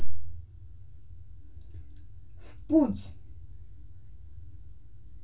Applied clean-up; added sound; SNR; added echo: none; none; none; reverberation time 0.2 s.